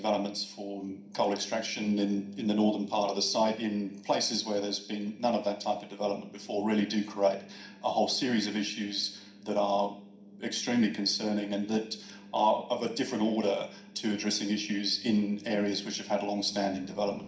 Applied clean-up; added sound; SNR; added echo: none; none; none; reverberation time 0.5 s.